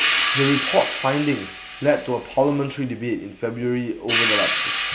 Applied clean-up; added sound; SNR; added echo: none; Hi-hat; -1 dB; none.